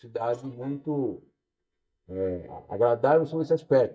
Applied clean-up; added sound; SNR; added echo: neural mask model DeepFilterNet 3.